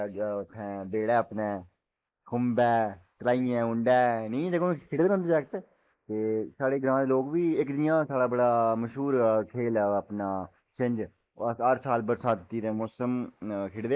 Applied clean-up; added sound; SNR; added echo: neural mask model Resemble Enhance denoiser.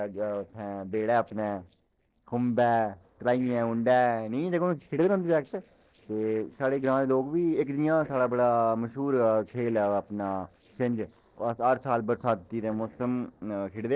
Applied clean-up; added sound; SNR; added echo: neural separator model SepFormer DNS4.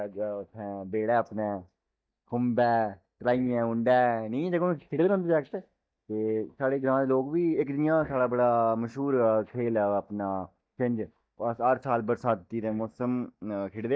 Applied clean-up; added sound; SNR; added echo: neural mask model DeepFilterNet 3.